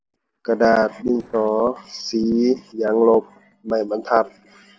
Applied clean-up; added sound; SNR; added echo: neural separator model SepFormer DNS4.